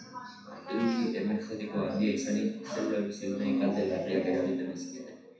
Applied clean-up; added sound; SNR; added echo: none; Brass instrument; 11 dB; reverberation time 0.6 s.